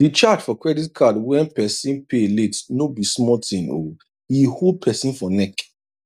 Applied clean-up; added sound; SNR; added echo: none; none; none; none.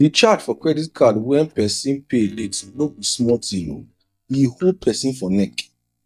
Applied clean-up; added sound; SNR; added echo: neural mask model DeepFilterNet 3.